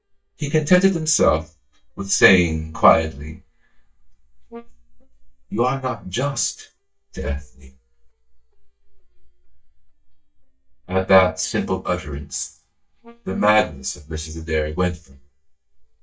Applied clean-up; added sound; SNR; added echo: neural mask model DeepFilterNet 3.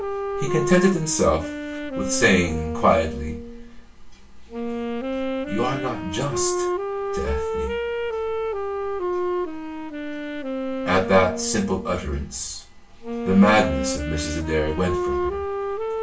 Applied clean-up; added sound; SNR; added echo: none; Wind instrument, woodwind instrument; 3 dB; reverberation time 0.3 s.